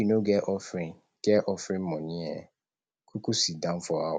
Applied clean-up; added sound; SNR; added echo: none; none; none; none.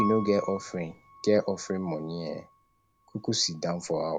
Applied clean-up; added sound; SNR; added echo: none; Piano; 12 dB; none.